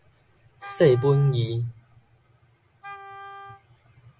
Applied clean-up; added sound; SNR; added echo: none; Wind instrument, woodwind instrument; 18 dB; none.